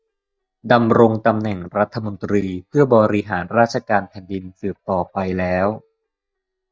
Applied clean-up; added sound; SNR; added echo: neural mask model DeepFilterNet 3.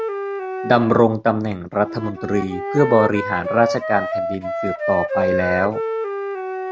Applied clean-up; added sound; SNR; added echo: none; Wind instrument, woodwind instrument; 4 dB; none.